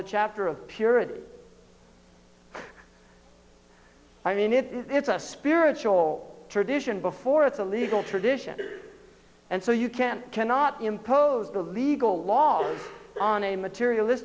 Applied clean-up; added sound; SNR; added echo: none; none; none; none.